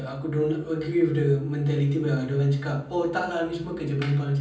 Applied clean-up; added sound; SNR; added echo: none; none; none; reverberation time 0.6 s.